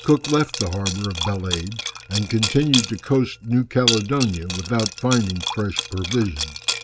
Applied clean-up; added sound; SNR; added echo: none; Liquid; 6 dB; none.